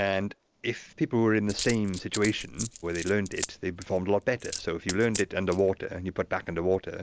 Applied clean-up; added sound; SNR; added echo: neural mask model Resemble Enhance denoiser.